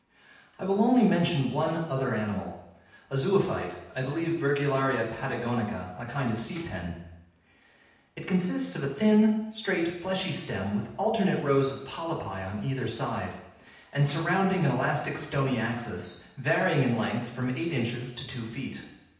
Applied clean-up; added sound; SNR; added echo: none; Tambourine; 14 dB; reverberation time 0.9 s.